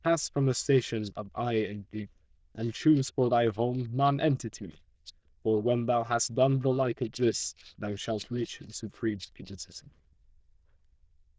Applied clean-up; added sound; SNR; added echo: neural diffusion model UNIVERSE++.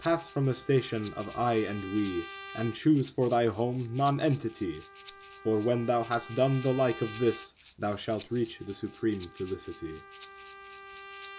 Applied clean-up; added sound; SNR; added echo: none; Rattle (instrument) + Trumpet; 17 dB; none.